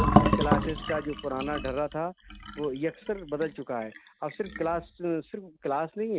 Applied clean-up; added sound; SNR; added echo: none; Fill (with liquid); -1 dB; none.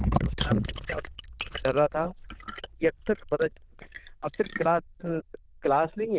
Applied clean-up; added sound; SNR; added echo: neural diffusion model UNIVERSE++.